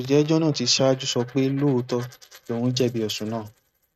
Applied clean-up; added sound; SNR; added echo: neural mask model RNNoise.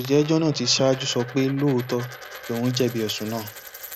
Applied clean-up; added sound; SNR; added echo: none; Coin (dropping); 16 dB; none.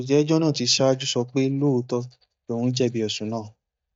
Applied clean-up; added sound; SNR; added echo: neural mask model DeepFilterNet 3.